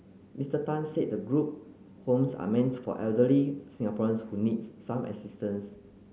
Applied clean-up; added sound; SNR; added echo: none; none; none; none.